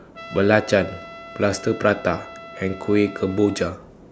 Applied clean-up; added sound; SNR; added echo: none; Trumpet; 17 dB; none.